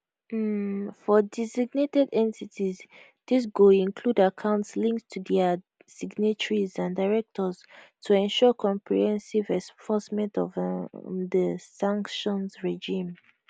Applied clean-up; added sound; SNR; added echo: none; none; none; none.